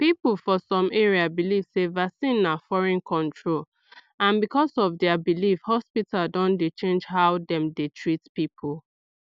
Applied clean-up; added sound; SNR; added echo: none; none; none; none.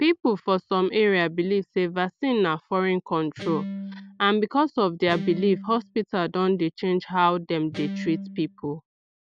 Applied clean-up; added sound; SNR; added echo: none; Guitar; 10 dB; none.